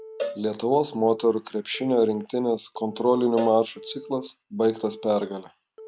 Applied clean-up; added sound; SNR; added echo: none; Telephone + Cowbell; 14 dB; none.